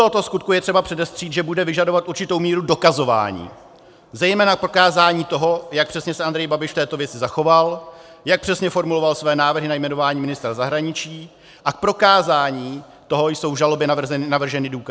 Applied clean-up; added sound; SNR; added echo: none; none; none; none.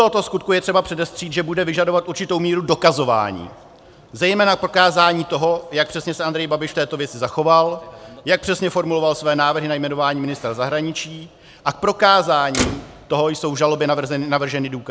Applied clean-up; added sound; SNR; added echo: none; Motor vehicle (road); 18 dB; none.